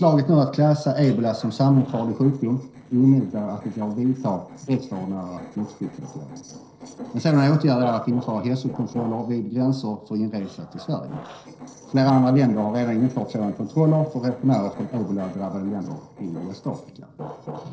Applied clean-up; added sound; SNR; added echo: neural separator model SepFormer DNS4.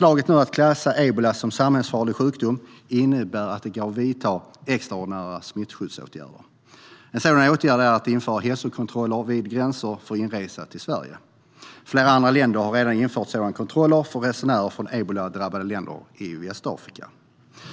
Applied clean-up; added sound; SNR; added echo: none; none; none; none.